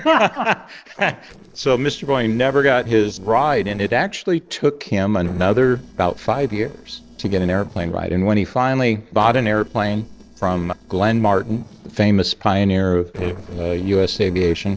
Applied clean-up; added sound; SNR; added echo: neural separator model SepFormer DNS4.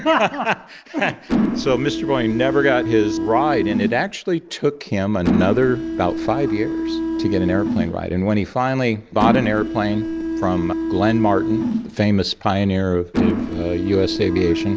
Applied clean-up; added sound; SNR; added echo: none; Mechanisms; 3 dB; none.